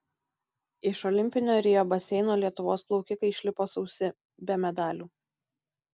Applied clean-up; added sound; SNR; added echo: none; none; none; none.